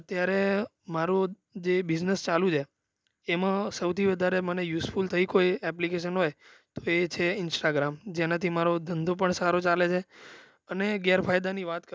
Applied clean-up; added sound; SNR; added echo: none; none; none; none.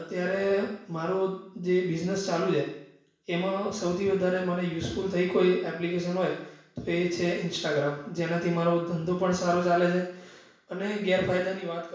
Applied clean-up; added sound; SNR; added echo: none; none; none; reverberation time 0.7 s.